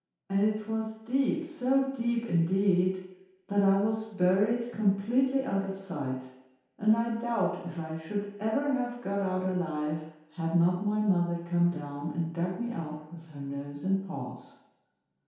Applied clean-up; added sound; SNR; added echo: none; none; none; reverberation time 0.8 s.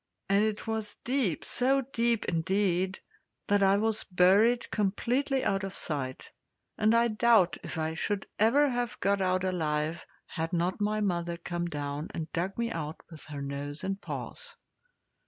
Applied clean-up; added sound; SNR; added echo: none; none; none; none.